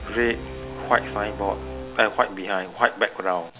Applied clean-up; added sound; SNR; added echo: none; Brass instrument; 12 dB; none.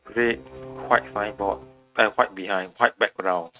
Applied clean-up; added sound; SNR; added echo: neural mask model RNNoise.